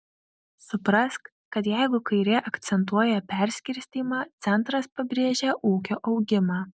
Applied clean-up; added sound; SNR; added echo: none; none; none; none.